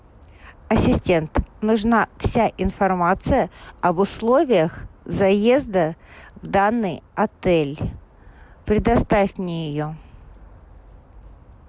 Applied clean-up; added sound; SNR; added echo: none; none; none; none.